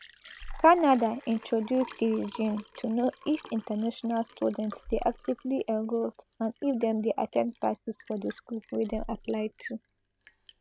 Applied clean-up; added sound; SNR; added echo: none; Liquid; 18 dB; none.